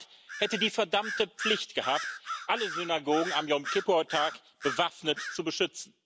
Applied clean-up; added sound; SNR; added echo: none; Bird vocalization, bird call, bird song; 9 dB; none.